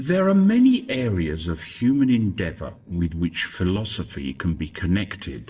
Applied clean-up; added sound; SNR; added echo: neural separator model SepFormer DNS4.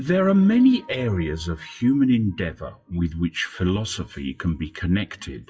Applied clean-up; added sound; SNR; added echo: classical method WPE with log-MMSE.